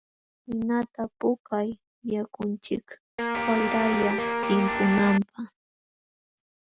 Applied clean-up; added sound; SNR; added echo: none; Guitar; -1 dB; none.